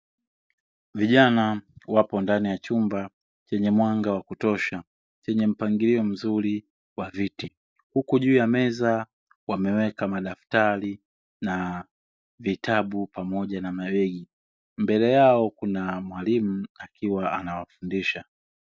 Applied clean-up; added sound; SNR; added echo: none; none; none; none.